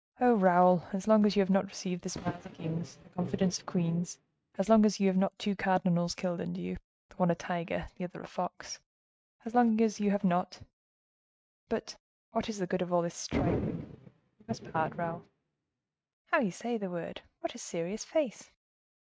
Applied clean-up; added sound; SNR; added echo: neural mask model RNNoise.